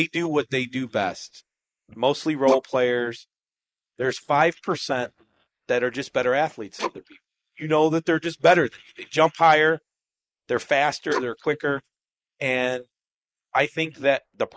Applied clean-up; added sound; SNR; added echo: neural mask model Resemble Enhance denoiser.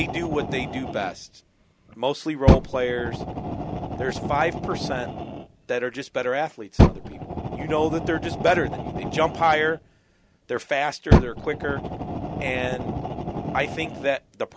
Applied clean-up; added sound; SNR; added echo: none; Fire; -1 dB; none.